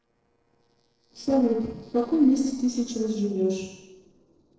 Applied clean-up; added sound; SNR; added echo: neural separator model SepFormer DNS4.